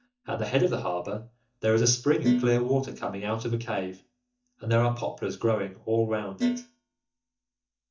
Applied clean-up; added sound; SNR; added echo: neural mask model DeepFilterNet 3.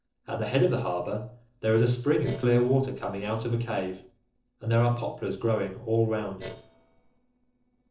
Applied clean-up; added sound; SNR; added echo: neural separator model SepFormer DNS4.